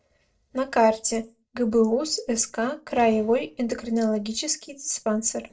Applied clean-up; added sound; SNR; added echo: neural separator model SepFormer DNS4.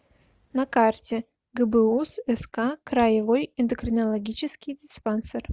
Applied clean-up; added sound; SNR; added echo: none; none; none; none.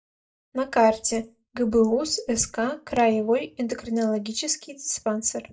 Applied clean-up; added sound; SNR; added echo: neural mask model DeepFilterNet 3.